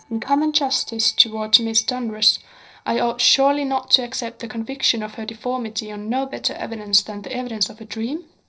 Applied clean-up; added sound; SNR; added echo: neural separator model SepFormer DNS4.